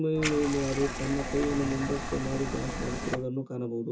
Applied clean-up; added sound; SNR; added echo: none; Liquid; 4 dB; reverberation time 0.2 s.